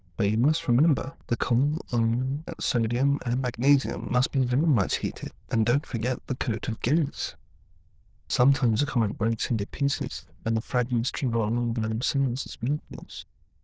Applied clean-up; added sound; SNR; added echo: neural diffusion model UNIVERSE++.